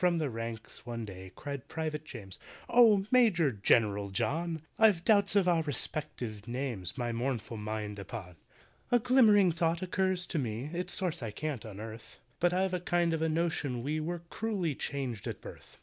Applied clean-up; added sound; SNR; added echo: none; none; none; none.